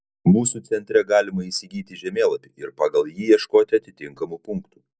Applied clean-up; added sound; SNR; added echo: none; none; none; none.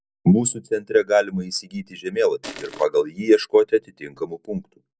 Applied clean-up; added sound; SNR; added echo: none; Crushing; 14 dB; none.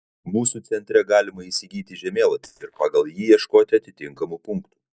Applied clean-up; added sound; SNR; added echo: neural mask model DeepFilterNet 3.